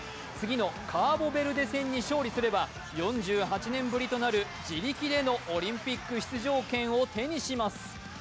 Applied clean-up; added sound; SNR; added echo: none; none; none; none.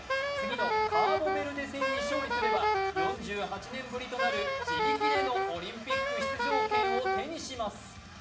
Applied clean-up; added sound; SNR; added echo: none; Wind instrument, woodwind instrument; -5 dB; reverberation time 0.9 s.